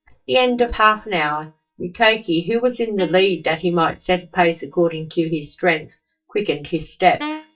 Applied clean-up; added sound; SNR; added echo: neural mask model DeepFilterNet 3.